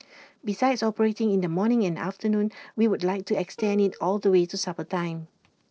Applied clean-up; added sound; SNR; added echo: neural separator model SepFormer DNS4.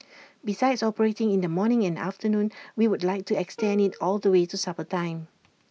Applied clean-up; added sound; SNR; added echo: none; Plucked string instrument; 20 dB; none.